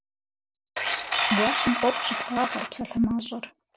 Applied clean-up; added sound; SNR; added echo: none; Tools; 1 dB; none.